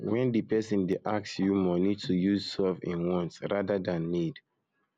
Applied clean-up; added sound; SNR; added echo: none; none; none; none.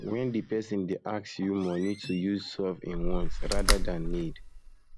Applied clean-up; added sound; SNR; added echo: none; Slam; 0 dB; none.